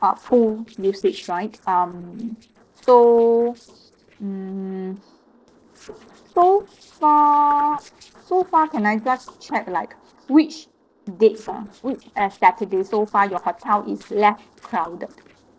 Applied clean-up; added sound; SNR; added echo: neural separator model SepFormer DNS4.